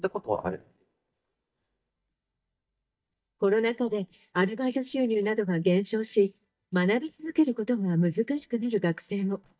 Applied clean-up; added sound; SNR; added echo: neural mask model DeepFilterNet 3.